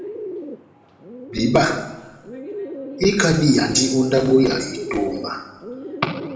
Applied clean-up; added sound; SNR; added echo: none; Bird; 12 dB; reverberation time 0.9 s.